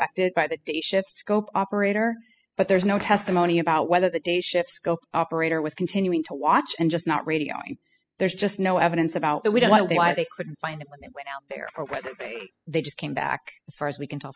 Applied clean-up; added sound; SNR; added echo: classical method spectral subtraction.